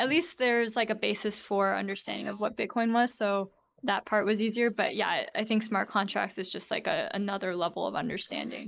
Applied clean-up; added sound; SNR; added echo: neural mask model Resemble Enhance denoiser.